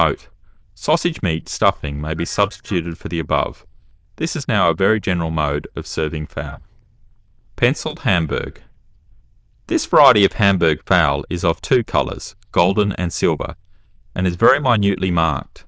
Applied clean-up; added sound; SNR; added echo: neural diffusion model UNIVERSE++.